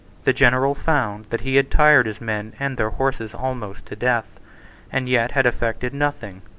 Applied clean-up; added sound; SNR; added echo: none; none; none; none.